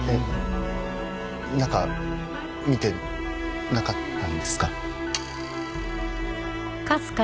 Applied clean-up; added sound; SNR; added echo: none; Sawing; 15 dB; none.